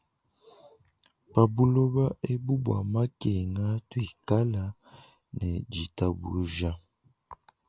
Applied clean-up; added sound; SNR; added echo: none; none; none; none.